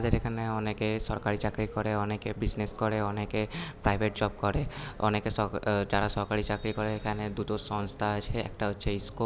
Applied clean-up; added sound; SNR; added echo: none; none; none; none.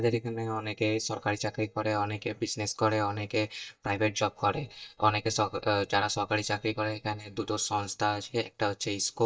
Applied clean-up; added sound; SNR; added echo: neural mask model DeepFilterNet 3.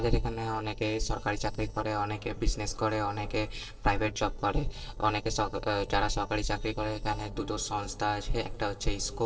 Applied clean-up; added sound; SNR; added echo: neural separator model SepFormer DNS4.